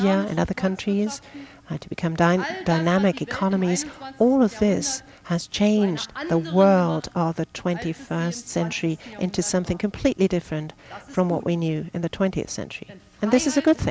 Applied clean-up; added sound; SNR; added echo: none; none; none; none.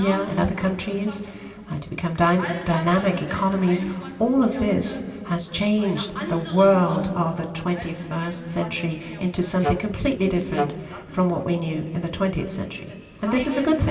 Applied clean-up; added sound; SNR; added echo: none; Wind instrument, woodwind instrument; 6 dB; reverberation time 2.6 s.